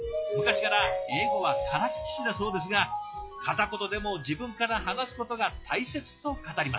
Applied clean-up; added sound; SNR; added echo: classical method log-MMSE.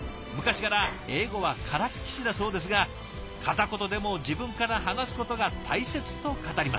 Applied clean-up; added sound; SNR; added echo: none; none; none; none.